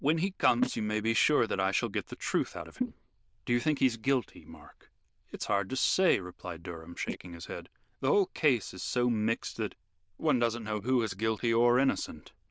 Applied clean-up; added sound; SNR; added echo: neural diffusion model UNIVERSE++.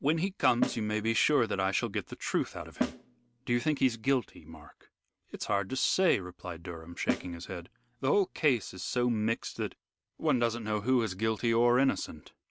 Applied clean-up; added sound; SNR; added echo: none; Snare drum; 8 dB; none.